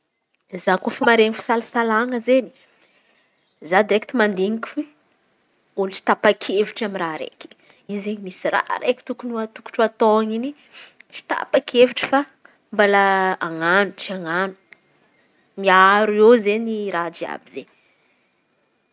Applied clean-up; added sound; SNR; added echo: none; none; none; none.